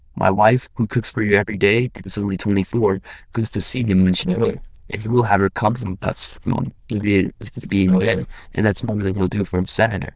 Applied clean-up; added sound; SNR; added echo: neural diffusion model UNIVERSE++.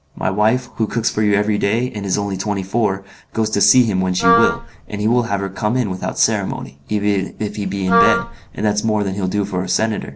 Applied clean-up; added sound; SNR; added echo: none; Wind instrument, woodwind instrument; 0 dB; none.